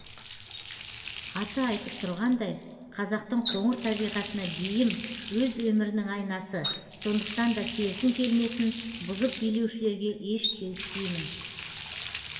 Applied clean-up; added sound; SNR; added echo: none; Water tap, faucet; 6 dB; reverberation time 1.7 s.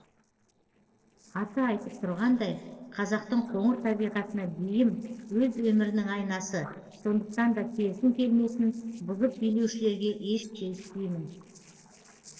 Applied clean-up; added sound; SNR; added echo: neural separator model SepFormer DNS4.